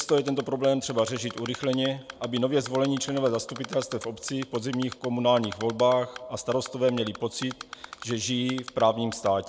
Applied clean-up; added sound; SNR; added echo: none; Typing; 17 dB; none.